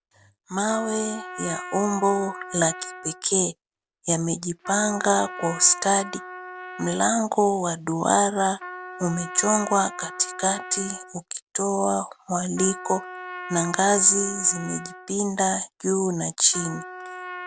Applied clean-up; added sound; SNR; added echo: none; Trumpet; 15 dB; none.